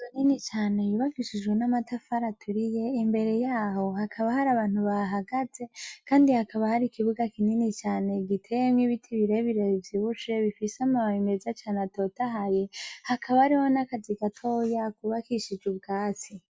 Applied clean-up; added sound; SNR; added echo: none; none; none; none.